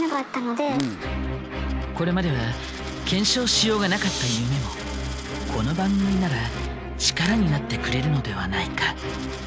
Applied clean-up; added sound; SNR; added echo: none; Coin (dropping); 18 dB; none.